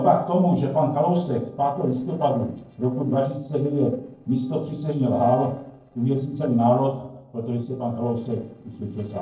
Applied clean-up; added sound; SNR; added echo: neural separator model SepFormer DNS4.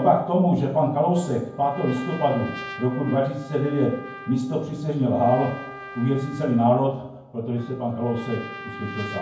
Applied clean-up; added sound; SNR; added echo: none; Trumpet; 16 dB; reverberation time 0.9 s.